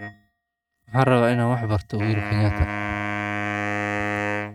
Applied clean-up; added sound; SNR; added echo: neural mask model RNNoise.